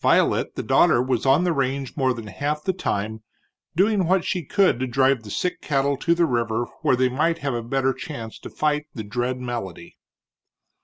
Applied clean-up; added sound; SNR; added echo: none; none; none; none.